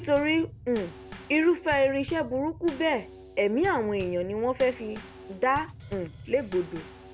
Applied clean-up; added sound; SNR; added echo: none; Bass drum / Snare drum / Drum kit; 16 dB; none.